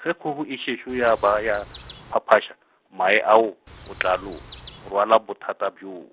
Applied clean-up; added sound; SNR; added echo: none; Chirp, tweet; 19 dB; none.